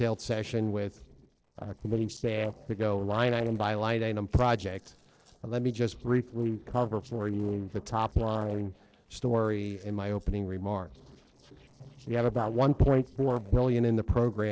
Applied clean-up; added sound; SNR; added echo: neural separator model SepFormer DNS4.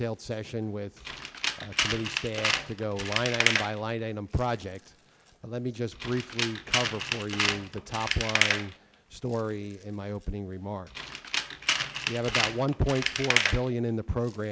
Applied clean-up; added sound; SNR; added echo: none; Tools; 0 dB; none.